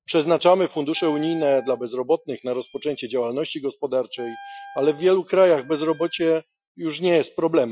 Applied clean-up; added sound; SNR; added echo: classical method Wiener filter.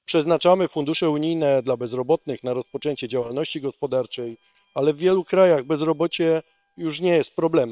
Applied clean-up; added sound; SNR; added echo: neural separator model SepFormer WHAM!.